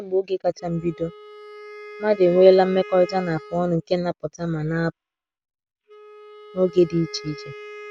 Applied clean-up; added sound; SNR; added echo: none; Wind instrument, woodwind instrument; 18 dB; none.